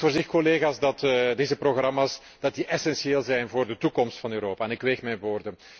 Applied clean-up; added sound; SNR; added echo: none; none; none; none.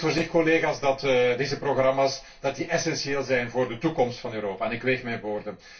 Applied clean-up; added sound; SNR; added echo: none; none; none; reverberation time 0.2 s.